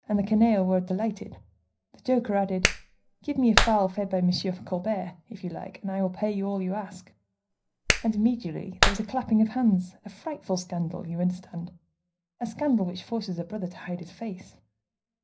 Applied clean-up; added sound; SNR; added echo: none; Clapping; 1 dB; reverberation time 0.5 s.